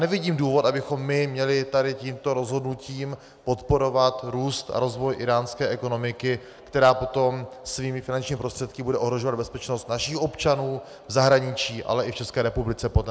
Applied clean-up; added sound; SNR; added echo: none; none; none; none.